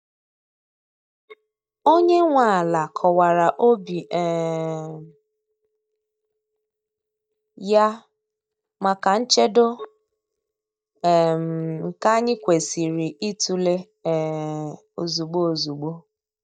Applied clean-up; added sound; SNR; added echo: neural mask model DeepFilterNet 3.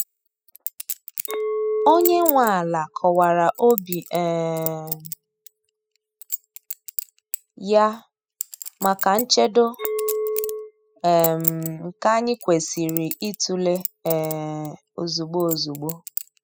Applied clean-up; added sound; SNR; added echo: classical method spectral subtraction.